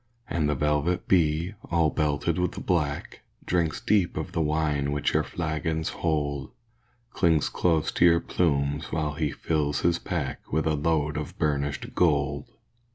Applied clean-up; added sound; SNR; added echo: none; none; none; none.